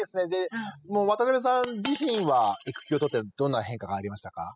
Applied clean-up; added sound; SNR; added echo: classical method spectral subtraction.